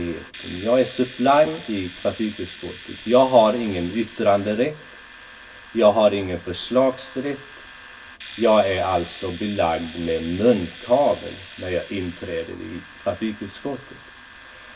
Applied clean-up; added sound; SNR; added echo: none; Domestic sounds, home sounds; 17 dB; reverberation time 0.2 s.